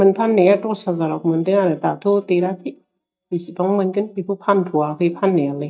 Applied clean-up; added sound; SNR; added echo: neural mask model DeepFilterNet 3.